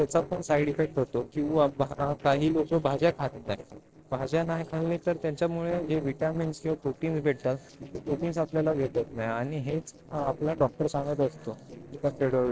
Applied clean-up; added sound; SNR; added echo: neural separator model SepFormer DNS4.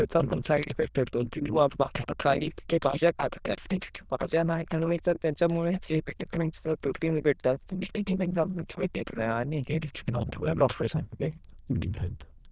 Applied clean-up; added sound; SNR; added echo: neural diffusion model UNIVERSE++.